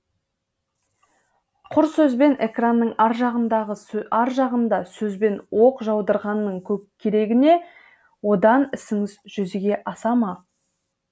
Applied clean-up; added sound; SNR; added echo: none; none; none; none.